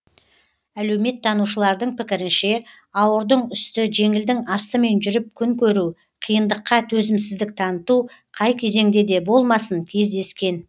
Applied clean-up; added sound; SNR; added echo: none; none; none; none.